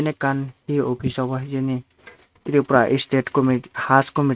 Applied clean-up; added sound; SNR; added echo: neural mask model RNNoise.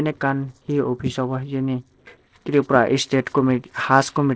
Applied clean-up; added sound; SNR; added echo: neural separator model SepFormer DNS4.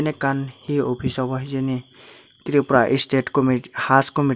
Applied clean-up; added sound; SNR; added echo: none; none; none; none.